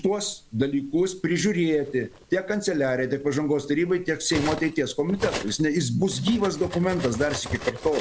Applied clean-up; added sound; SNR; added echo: none; Cutlery, silverware; 13 dB; none.